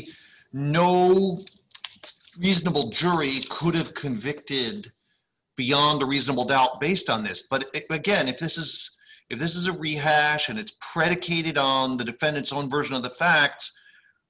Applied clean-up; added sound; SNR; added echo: none; none; none; none.